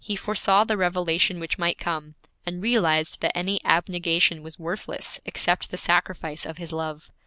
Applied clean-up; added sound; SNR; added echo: none; none; none; none.